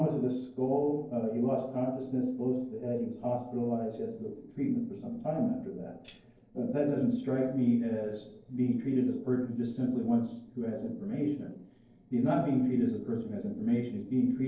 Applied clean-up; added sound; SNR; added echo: neural separator model SepFormer DNS4.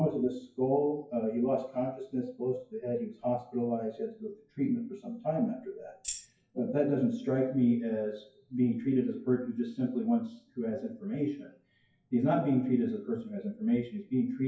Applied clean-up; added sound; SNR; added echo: classical method WPE with log-MMSE.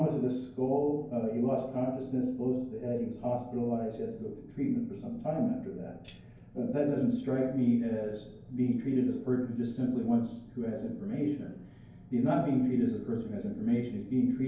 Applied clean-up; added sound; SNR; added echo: none; Tambourine; 13 dB; reverberation time 0.9 s.